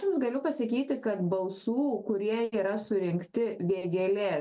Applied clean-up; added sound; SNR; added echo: none; none; none; none.